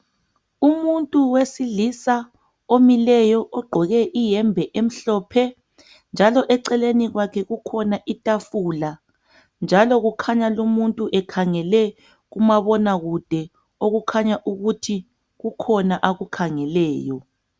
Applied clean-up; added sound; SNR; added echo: none; none; none; none.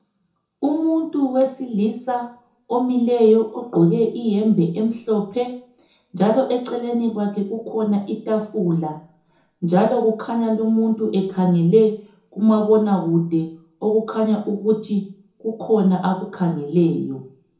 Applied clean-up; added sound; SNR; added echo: none; none; none; reverberation time 0.6 s.